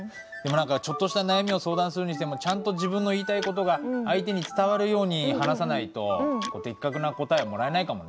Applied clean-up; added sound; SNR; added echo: none; Tick-tock; 19 dB; none.